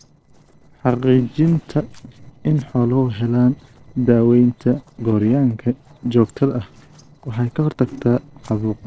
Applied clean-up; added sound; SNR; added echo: neural separator model SepFormer DNS4.